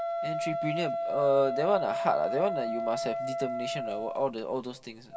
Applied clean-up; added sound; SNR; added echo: none; Wind instrument, woodwind instrument; 2 dB; reverberation time 1.9 s.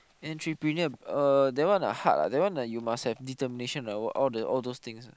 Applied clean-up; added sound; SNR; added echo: none; none; none; none.